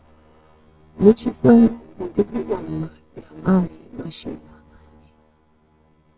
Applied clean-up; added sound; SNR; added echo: neural separator model SepFormer WHAMR!.